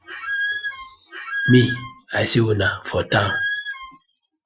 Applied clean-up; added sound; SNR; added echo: classical method Wiener filter.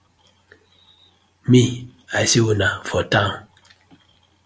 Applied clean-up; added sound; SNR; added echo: none; none; none; none.